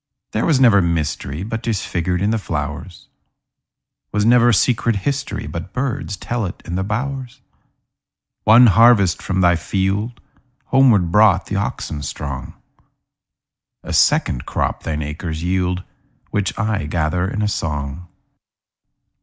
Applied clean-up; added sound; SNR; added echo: none; none; none; none.